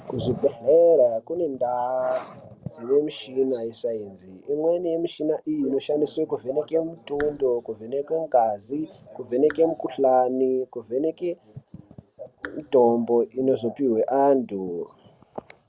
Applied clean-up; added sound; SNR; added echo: none; Whoosh, swoosh, swish + Raindrop / Drip; 19 dB; none.